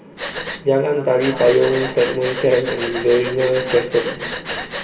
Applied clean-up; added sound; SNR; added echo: none; Breathing; 9 dB; reverberation time 2.9 s.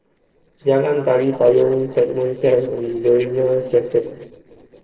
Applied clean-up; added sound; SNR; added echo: neural separator model SepFormer DNS4.